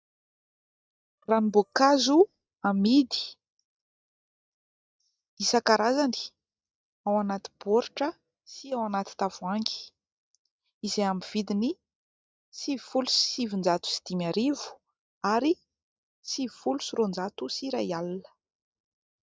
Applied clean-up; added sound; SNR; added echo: neural mask model DeepFilterNet 3.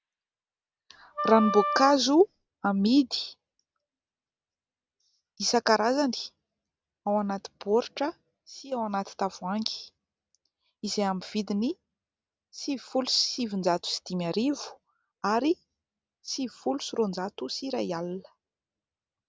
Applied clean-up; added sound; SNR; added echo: none; Wind instrument, woodwind instrument; 2 dB; none.